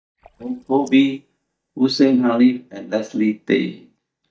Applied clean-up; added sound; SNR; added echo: neural mask model DeepFilterNet 3.